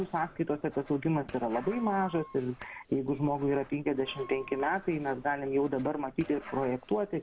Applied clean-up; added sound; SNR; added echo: none; Writing + Wind instrument, woodwind instrument; 19 dB; none.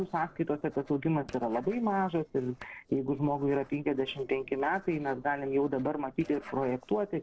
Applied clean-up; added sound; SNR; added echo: neural separator model SepFormer DNS4.